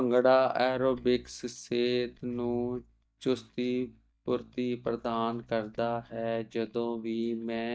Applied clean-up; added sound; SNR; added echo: neural mask model DeepFilterNet 3.